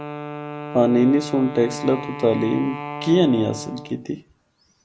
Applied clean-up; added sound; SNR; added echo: none; Wind instrument, woodwind instrument; 11 dB; none.